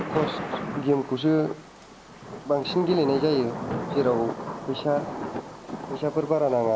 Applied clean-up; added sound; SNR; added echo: none; Thunder / Rain; 8 dB; none.